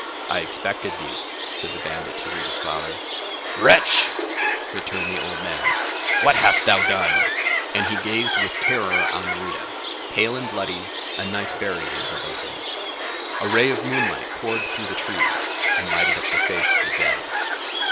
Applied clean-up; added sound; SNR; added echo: none; Bird; -2 dB; none.